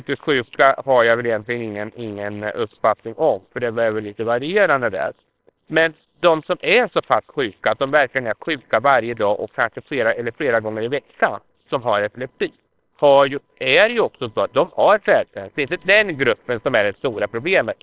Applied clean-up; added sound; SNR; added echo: neural separator model SepFormer WHAMR!.